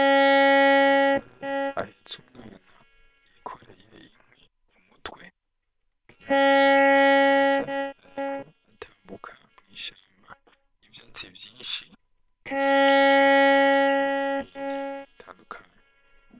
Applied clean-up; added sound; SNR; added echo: neural separator model SepFormer WHAM!.